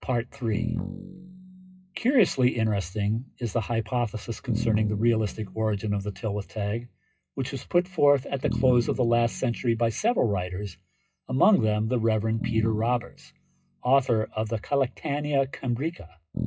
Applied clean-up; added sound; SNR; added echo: classical method WPE with log-MMSE.